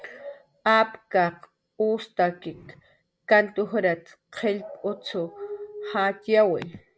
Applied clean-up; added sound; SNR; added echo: none; Glass; 14 dB; none.